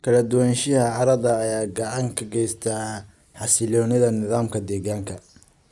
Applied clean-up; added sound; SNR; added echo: none; none; none; none.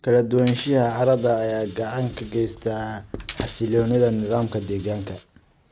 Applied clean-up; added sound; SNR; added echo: none; Writing + Coin (dropping); 16 dB; none.